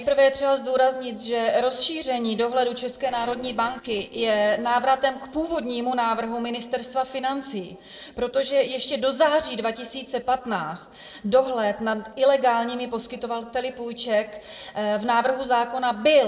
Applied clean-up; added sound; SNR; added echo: neural separator model SepFormer DNS4.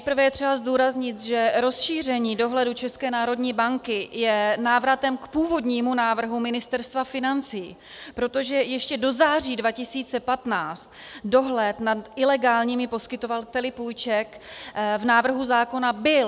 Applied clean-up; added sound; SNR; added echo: none; none; none; none.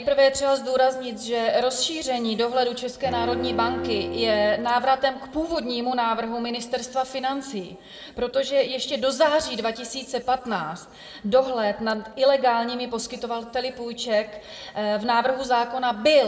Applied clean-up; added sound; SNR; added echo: none; Bowed string instrument; 9 dB; reverberation time 1.4 s.